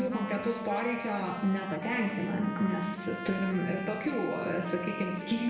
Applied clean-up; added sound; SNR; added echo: none; Trumpet; 10 dB; reverberation time 1.1 s.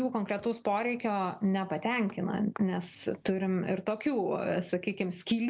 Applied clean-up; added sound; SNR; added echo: none; none; none; none.